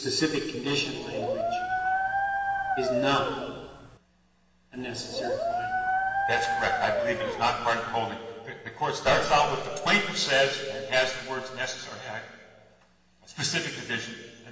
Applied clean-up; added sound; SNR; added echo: none; Dog; 0 dB; reverberation time 1.6 s.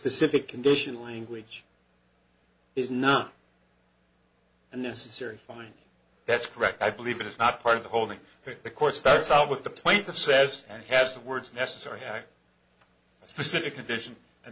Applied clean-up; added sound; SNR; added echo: none; none; none; none.